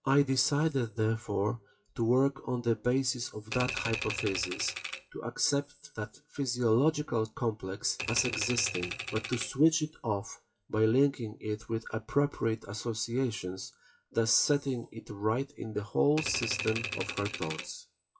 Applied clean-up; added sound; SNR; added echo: classical method WPE with log-MMSE.